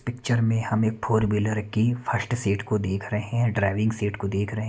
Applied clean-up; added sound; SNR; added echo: none; none; none; none.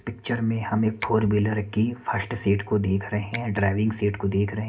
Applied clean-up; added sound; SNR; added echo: none; Finger snapping; 17 dB; reverberation time 0.3 s.